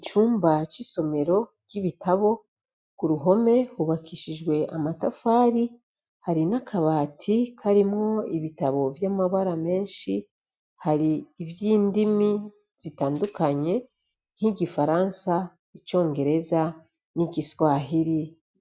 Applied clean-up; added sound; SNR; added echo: neural mask model RNNoise.